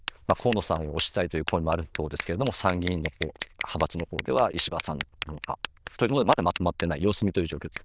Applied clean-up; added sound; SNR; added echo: neural diffusion model UNIVERSE++.